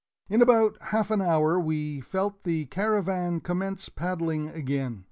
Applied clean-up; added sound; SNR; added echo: none; none; none; none.